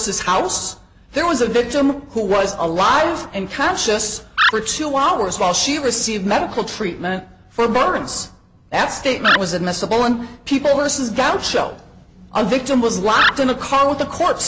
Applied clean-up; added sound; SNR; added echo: none; Animal; 2 dB; none.